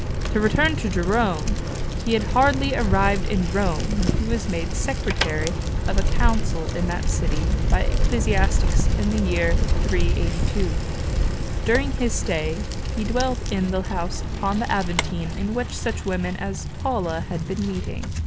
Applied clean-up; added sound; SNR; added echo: none; Bicycle; -3 dB; none.